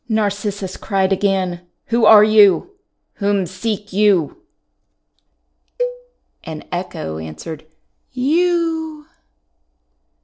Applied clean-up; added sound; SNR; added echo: neural separator model SepFormer DNS4.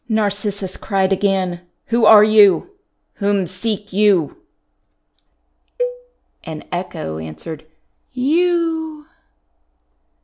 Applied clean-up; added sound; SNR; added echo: none; Cowbell; 10 dB; none.